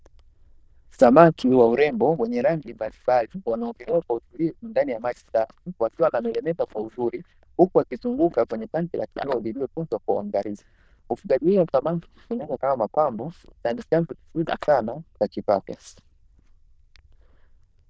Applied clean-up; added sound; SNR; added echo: neural diffusion model UNIVERSE++.